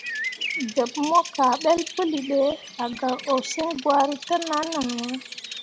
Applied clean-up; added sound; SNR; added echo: none; Bird vocalization, bird call, bird song; 11 dB; none.